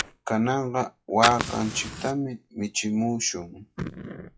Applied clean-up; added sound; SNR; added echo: classical method log-MMSE.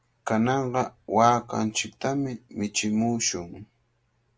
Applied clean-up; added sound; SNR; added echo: none; none; none; none.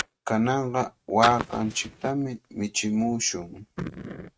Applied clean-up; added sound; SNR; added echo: neural mask model RNNoise.